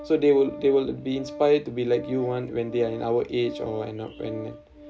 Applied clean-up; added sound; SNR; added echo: none; Organ; 15 dB; none.